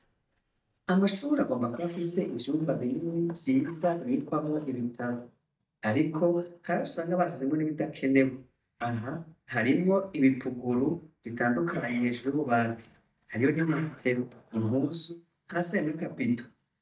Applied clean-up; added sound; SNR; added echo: neural mask model DeepFilterNet 3.